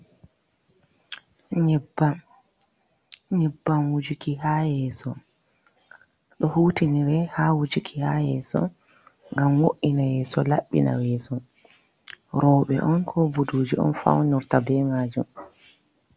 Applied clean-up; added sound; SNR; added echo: none; none; none; none.